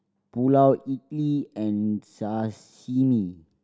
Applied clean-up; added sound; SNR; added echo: none; none; none; none.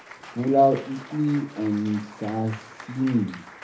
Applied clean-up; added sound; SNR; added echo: none; Applause / Cheering; 18 dB; reverberation time 0.3 s.